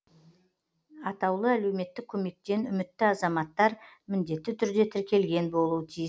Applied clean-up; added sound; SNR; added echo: none; none; none; none.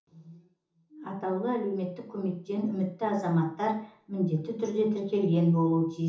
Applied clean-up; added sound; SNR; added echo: none; none; none; reverberation time 0.7 s.